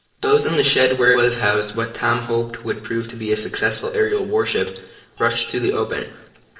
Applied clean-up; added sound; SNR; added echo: neural separator model SepFormer DNS4.